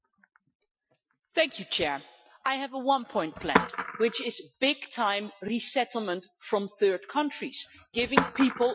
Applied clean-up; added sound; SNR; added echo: classical method Wiener filter.